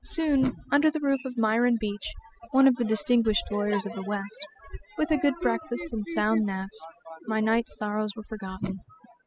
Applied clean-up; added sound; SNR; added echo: classical method spectral subtraction.